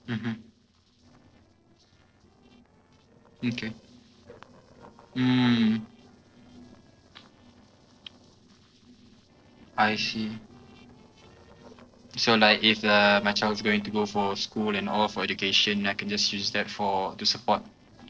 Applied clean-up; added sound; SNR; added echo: neural separator model SepFormer DNS4.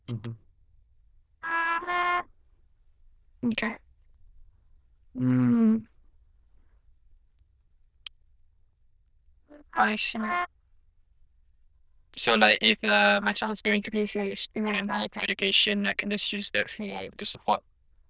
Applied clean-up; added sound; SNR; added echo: neural diffusion model UNIVERSE++.